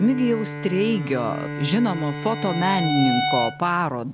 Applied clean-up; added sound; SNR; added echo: none; Bowed string instrument + Bowed string instrument; 6 dB; none.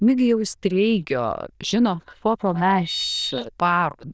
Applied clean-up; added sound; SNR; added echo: neural diffusion model UNIVERSE++.